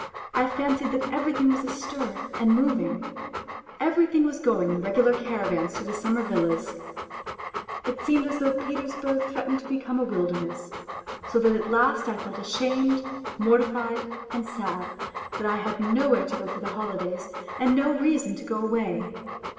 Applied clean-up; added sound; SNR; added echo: none; Dog; 10 dB; reverberation time 2.1 s.